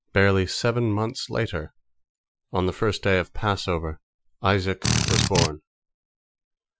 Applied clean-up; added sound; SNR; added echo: classical method Wiener filter.